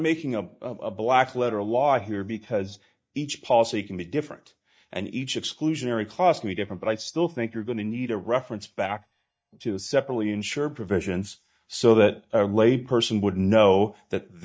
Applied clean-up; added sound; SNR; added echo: neural mask model DeepFilterNet 3.